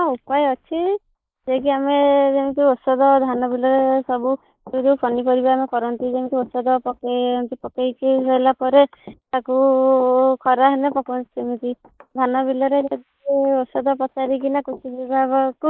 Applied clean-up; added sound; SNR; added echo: neural mask model Resemble Enhance denoiser.